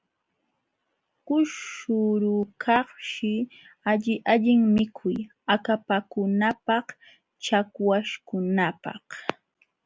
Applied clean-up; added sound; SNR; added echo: none; none; none; none.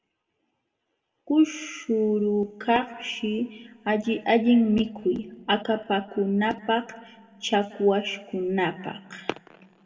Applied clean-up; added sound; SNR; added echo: none; none; none; reverberation time 1.4 s.